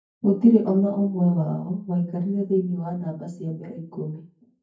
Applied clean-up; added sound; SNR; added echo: neural mask model DeepFilterNet 3.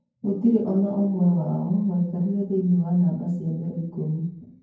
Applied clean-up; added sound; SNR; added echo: neural separator model SepFormer DNS4.